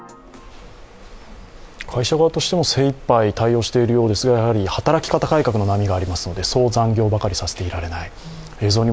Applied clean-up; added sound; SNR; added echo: none; none; none; none.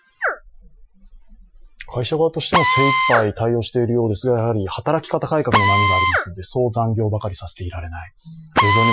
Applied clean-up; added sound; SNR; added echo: classical method Wiener filter.